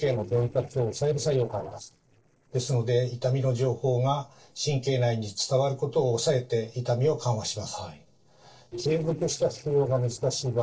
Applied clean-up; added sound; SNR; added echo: neural separator model SepFormer DNS4.